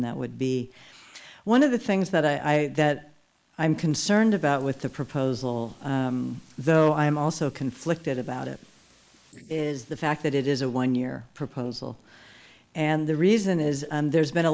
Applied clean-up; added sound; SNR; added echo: neural mask model Resemble Enhance denoiser.